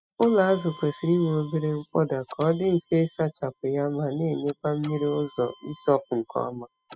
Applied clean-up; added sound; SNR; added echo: classical method spectral subtraction.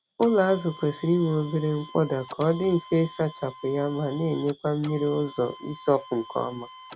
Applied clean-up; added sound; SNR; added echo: none; Printer; 17 dB; none.